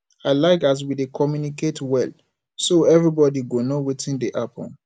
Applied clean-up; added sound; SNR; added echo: none; none; none; none.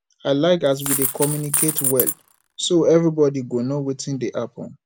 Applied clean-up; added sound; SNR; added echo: none; Coin (dropping); 4 dB; none.